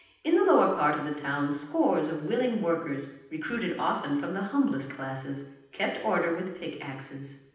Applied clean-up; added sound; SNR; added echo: none; none; none; reverberation time 0.9 s.